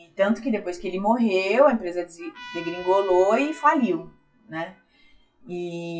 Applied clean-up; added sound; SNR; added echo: classical method WPE with log-MMSE.